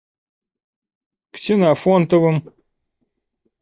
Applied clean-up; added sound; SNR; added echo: neural mask model DeepFilterNet 3.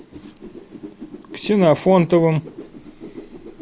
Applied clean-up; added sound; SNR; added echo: none; Whoosh, swoosh, swish; 17 dB; none.